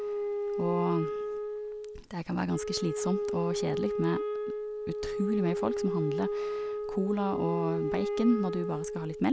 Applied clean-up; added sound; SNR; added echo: none; Wind instrument, woodwind instrument; 1 dB; none.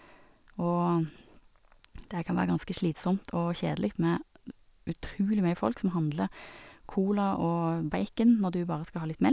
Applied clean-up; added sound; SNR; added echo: none; none; none; none.